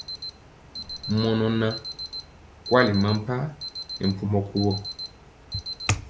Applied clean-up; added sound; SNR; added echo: none; Alarm; 9 dB; none.